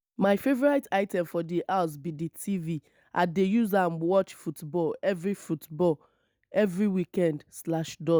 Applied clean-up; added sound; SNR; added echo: none; none; none; none.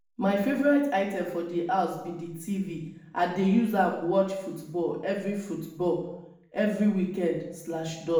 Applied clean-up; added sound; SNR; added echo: none; none; none; reverberation time 0.8 s.